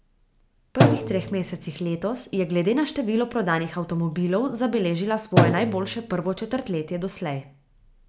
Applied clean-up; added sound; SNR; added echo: none; Drum; 0 dB; none.